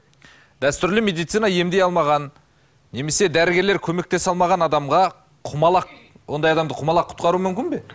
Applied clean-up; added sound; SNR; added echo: none; none; none; none.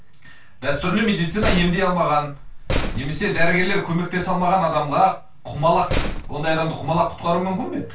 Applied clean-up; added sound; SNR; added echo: none; Slam; 5 dB; reverberation time 0.2 s.